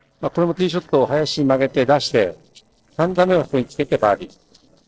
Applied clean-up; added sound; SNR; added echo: neural separator model SepFormer DNS4.